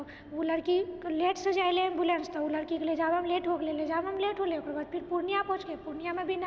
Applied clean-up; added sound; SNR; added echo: none; none; none; none.